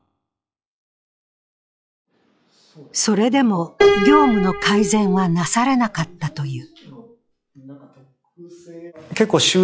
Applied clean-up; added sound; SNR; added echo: classical method log-MMSE.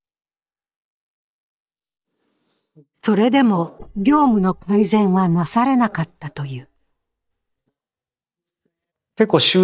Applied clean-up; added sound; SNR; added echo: neural mask model DeepFilterNet 3.